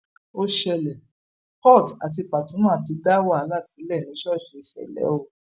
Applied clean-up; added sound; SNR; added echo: none; none; none; none.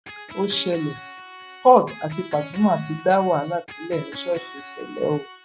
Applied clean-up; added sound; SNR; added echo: none; Electric guitar; 17 dB; none.